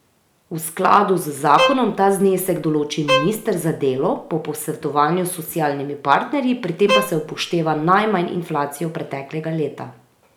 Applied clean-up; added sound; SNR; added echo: none; Bowed string instrument; 5 dB; none.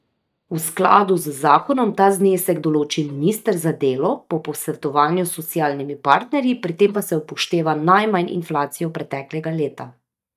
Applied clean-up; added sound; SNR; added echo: neural mask model DeepFilterNet 3.